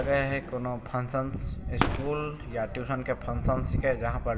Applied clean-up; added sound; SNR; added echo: none; Fireworks; 10 dB; reverberation time 2.7 s.